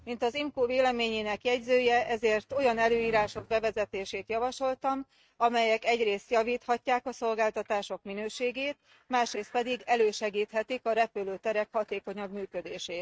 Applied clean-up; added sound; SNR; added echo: neural mask model RNNoise.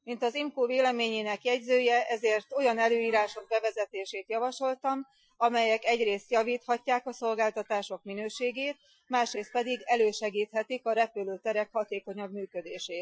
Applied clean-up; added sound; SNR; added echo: classical method Wiener filter.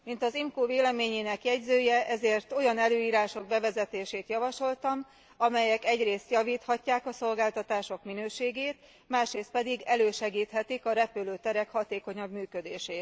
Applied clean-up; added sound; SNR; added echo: none; none; none; none.